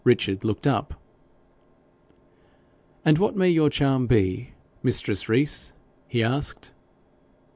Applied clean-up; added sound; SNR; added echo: none; none; none; none.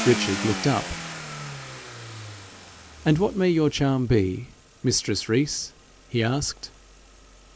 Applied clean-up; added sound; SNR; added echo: none; Car; 11 dB; none.